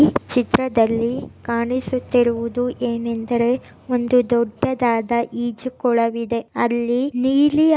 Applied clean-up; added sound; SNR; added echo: none; none; none; none.